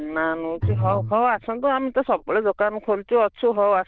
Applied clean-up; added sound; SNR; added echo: neural diffusion model UNIVERSE++.